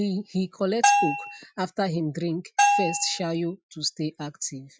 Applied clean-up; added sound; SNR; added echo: classical method Wiener filter.